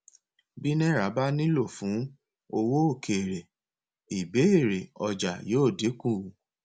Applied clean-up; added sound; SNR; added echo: none; none; none; none.